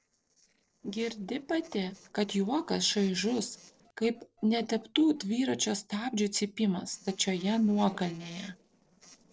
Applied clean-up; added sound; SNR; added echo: neural separator model SepFormer DNS4.